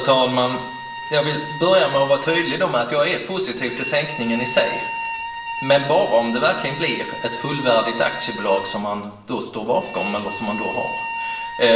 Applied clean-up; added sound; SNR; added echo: none; Bowed string instrument; 10 dB; reverberation time 0.8 s.